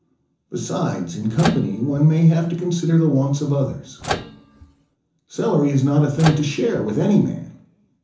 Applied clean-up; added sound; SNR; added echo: none; Microwave oven; 10 dB; reverberation time 0.7 s.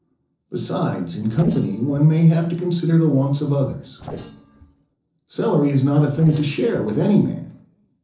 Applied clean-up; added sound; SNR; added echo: neural separator model SepFormer DNS4.